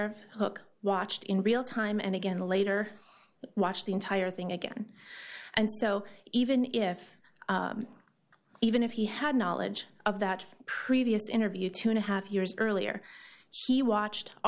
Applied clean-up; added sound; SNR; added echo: none; none; none; none.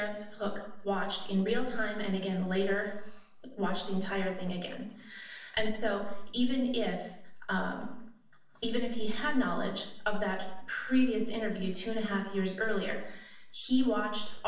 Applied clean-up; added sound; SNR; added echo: none; none; none; reverberation time 0.7 s.